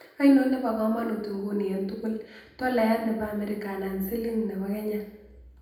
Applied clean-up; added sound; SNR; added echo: none; none; none; reverberation time 0.8 s.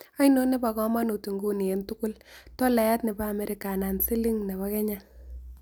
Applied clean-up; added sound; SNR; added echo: none; none; none; none.